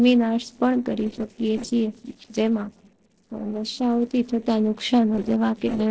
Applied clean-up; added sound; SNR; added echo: neural separator model SepFormer DNS4.